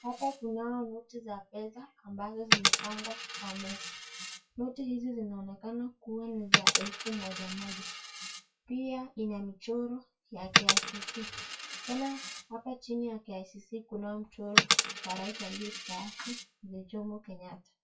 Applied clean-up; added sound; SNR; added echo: classical method WPE with log-MMSE.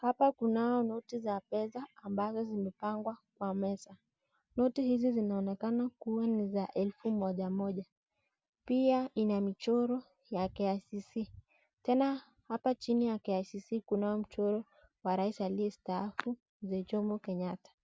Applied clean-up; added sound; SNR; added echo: none; none; none; none.